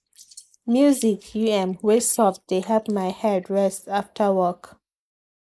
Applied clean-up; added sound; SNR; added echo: neural mask model Resemble Enhance denoiser.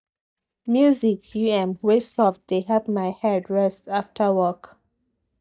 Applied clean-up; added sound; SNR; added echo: neural mask model DeepFilterNet 3.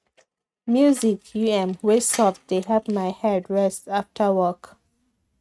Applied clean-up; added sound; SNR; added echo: neural mask model RNNoise.